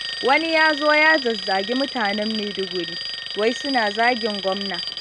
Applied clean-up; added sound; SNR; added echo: none; Alarm; 8 dB; none.